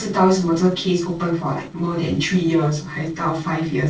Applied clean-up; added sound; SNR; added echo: neural separator model SepFormer DNS4.